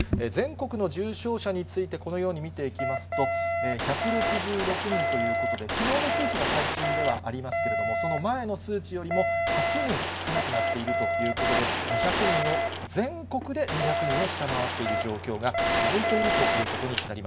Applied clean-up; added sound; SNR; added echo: none; Gunshot, gunfire + Alarm; -3 dB; none.